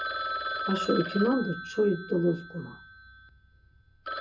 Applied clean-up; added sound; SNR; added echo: none; Telephone; 6 dB; reverberation time 0.2 s.